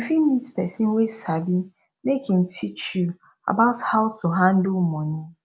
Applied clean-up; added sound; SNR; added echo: none; none; none; none.